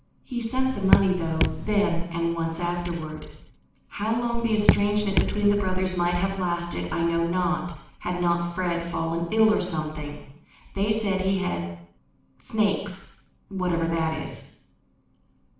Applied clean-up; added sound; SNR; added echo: none; Raindrop / Drip; -2 dB; reverberation time 0.7 s.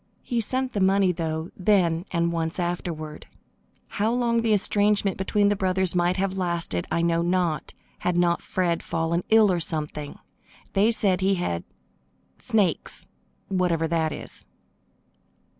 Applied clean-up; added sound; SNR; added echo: none; none; none; none.